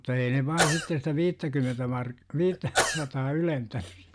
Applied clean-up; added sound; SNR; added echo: none; Sneeze / Cough; 4 dB; none.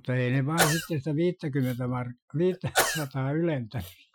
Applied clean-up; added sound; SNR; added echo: classical method Wiener filter.